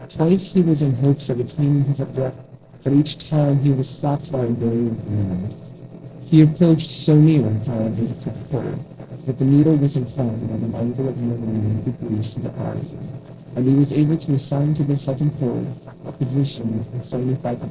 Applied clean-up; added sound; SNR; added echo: neural separator model SepFormer DNS4.